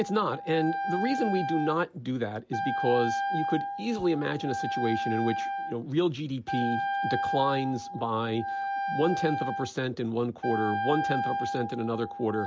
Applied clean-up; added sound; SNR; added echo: none; Wind instrument, woodwind instrument; 3 dB; none.